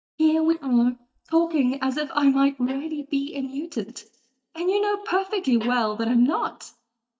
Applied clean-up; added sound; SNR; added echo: neural mask model DeepFilterNet 3.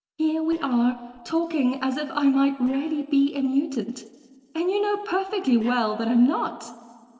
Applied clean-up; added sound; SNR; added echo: neural separator model SepFormer DNS4.